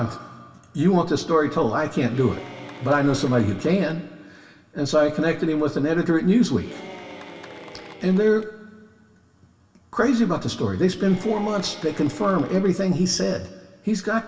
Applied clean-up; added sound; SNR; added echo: none; Applause / Cheering; 19 dB; reverberation time 0.2 s.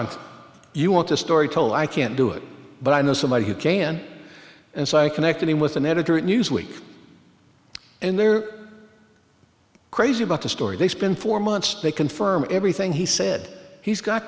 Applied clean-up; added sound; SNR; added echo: none; none; none; none.